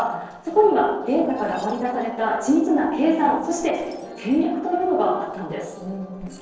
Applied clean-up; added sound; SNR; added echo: neural separator model SepFormer DNS4.